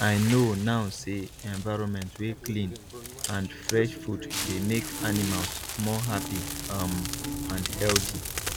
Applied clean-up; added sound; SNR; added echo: none; Crackle; 5 dB; none.